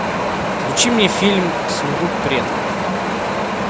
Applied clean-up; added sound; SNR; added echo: none; Wind; -2 dB; none.